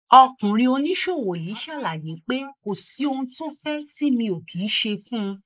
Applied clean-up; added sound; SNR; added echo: neural mask model Resemble Enhance denoiser.